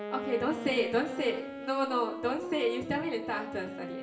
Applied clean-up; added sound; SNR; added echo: none; Wind instrument, woodwind instrument; 8 dB; reverberation time 0.6 s.